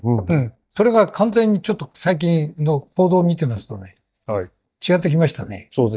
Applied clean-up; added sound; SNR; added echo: neural mask model DeepFilterNet 3.